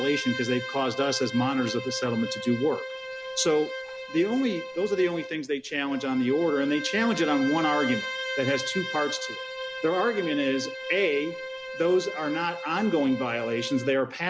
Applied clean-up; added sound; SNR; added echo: none; Bowed string instrument; 8 dB; none.